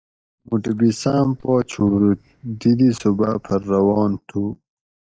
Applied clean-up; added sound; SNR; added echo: neural mask model DeepFilterNet 3.